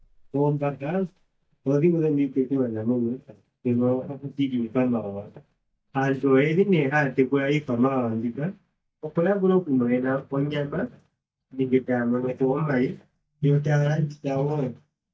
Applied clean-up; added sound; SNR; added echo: neural mask model DeepFilterNet 3.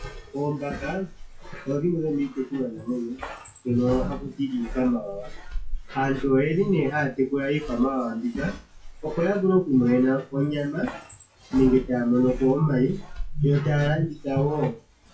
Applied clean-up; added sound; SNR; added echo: classical method WPE with log-MMSE.